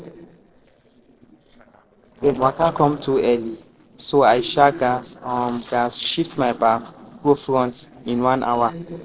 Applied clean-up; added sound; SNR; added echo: neural separator model SepFormer DNS4.